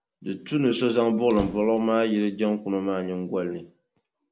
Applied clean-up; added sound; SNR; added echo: none; Squeak; 19 dB; none.